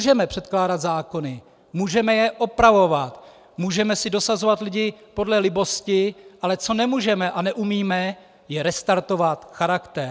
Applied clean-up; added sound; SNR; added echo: none; none; none; none.